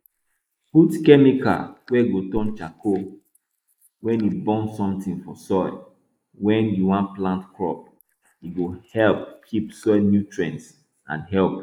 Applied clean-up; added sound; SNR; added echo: neural mask model Resemble Enhance denoiser.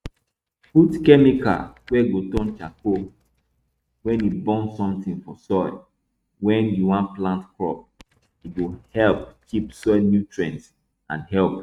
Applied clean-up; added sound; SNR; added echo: neural mask model RNNoise.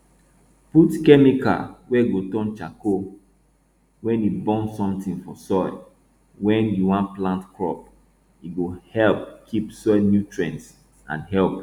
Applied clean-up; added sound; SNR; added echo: none; none; none; none.